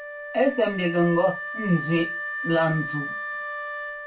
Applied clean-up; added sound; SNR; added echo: none; Wind instrument, woodwind instrument; 7 dB; reverberation time 0.2 s.